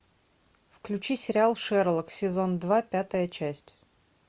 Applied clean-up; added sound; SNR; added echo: none; none; none; none.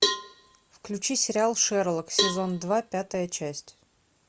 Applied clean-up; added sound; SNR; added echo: none; Cowbell; 4 dB; none.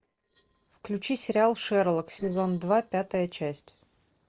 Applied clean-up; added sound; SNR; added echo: neural separator model SepFormer DNS4.